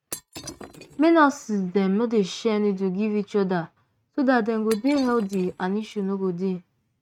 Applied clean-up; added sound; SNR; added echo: neural mask model RNNoise.